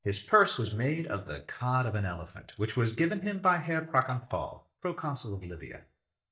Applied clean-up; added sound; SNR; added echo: neural mask model DeepFilterNet 3.